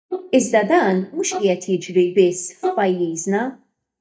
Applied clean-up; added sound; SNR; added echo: neural mask model DeepFilterNet 3.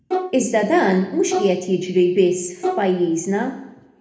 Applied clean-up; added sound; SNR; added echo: none; Bowed string instrument; 9 dB; reverberation time 0.7 s.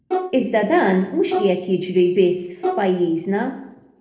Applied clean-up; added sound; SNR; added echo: neural separator model SepFormer DNS4.